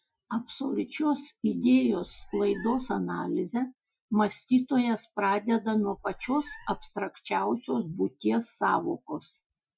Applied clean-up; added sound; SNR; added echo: classical method Wiener filter.